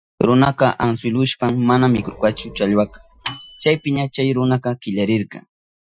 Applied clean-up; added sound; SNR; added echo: classical method Wiener filter.